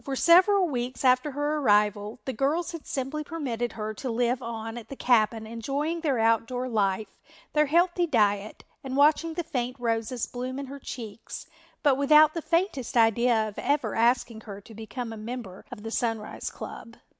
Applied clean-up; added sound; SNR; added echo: none; none; none; none.